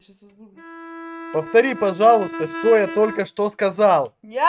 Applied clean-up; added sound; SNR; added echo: neural mask model RNNoise.